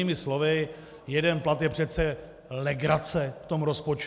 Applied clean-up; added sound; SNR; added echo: none; none; none; none.